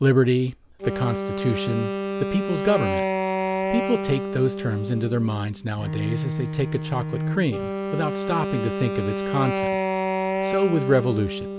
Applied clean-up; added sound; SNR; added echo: none; Bowed string instrument + Wind instrument, woodwind instrument; 2 dB; none.